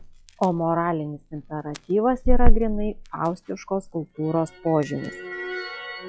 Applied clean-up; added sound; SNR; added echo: classical method log-MMSE.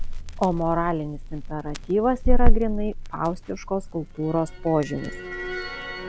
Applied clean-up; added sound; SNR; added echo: none; Crackle; -4 dB; none.